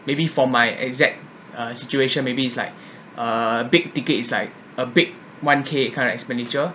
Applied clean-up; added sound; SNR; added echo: none; none; none; none.